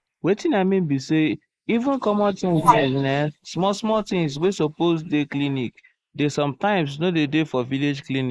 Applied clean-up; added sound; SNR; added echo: neural mask model Resemble Enhance denoiser.